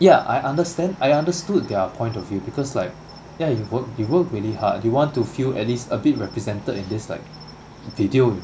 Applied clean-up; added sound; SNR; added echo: none; Cricket; 19 dB; none.